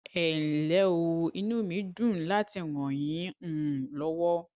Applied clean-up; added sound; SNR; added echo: none; none; none; none.